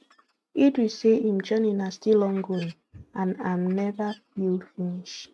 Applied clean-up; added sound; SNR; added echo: neural mask model RNNoise.